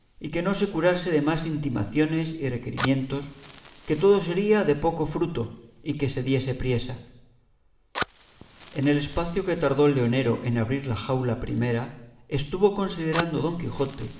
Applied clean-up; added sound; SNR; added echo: none; Fire; 16 dB; reverberation time 0.8 s.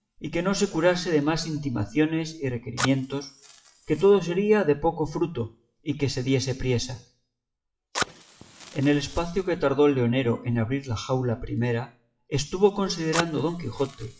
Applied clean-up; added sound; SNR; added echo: classical method WPE with log-MMSE.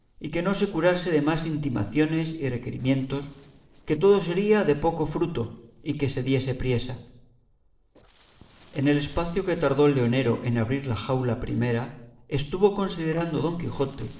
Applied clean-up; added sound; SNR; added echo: neural separator model SepFormer DNS4.